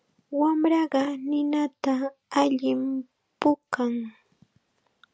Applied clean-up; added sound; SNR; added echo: none; none; none; none.